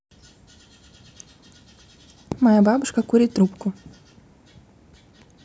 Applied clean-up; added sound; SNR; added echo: none; none; none; none.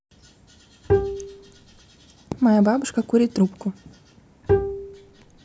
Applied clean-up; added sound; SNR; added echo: none; Bowed string instrument; 0 dB; none.